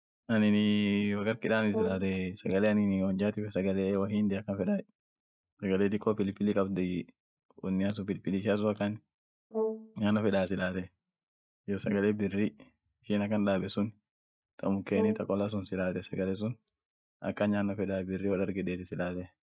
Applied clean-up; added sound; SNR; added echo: neural mask model RNNoise.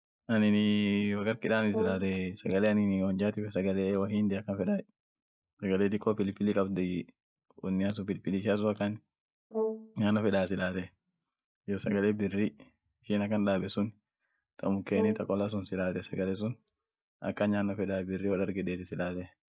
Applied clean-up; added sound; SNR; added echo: none; Brass instrument; 8 dB; none.